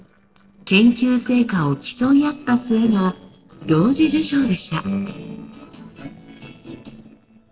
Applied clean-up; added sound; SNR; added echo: neural separator model SepFormer DNS4.